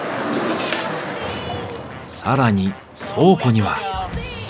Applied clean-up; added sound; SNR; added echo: none; none; none; none.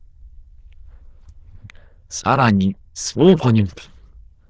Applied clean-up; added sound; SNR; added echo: neural diffusion model UNIVERSE++.